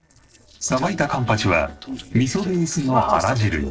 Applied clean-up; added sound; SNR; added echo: neural separator model SepFormer DNS4.